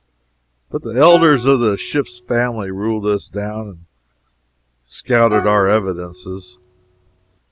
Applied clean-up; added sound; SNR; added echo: none; Plucked string instrument; 13 dB; none.